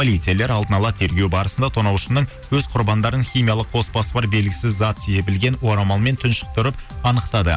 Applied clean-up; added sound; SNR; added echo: none; none; none; none.